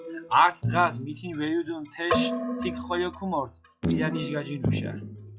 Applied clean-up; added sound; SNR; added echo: classical method log-MMSE.